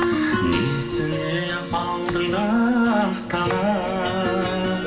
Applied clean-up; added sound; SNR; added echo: none; Tap / Glass; 20 dB; reverberation time 0.5 s.